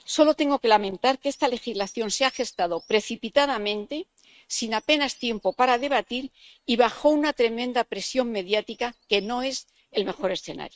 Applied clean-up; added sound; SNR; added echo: neural mask model RNNoise.